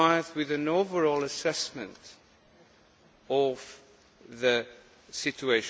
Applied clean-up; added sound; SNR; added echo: none; none; none; none.